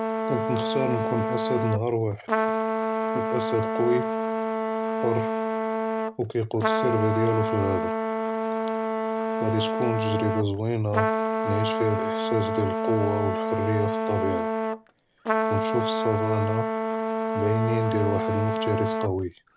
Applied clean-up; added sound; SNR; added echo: none; Trumpet; -1 dB; none.